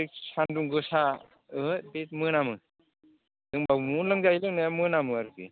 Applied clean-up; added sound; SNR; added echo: none; none; none; none.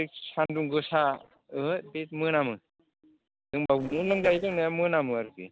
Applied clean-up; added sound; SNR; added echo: neural separator model SepFormer DNS4.